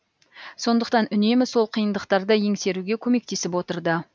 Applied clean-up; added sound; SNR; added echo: none; none; none; none.